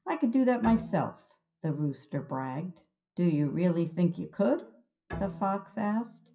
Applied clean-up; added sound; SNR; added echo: classical method WPE with log-MMSE.